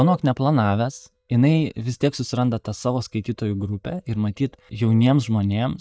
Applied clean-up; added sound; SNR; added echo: neural mask model DeepFilterNet 3.